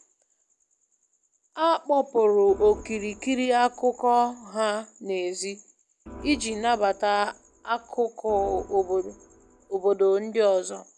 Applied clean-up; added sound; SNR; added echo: none; Organ; 20 dB; none.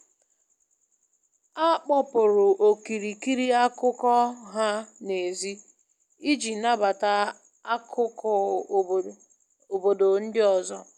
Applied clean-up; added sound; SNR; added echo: none; none; none; none.